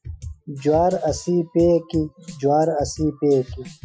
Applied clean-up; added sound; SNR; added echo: classical method Wiener filter.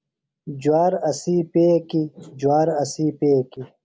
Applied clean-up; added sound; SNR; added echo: none; none; none; none.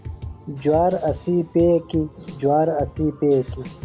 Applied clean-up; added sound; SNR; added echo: none; Drum kit; 14 dB; none.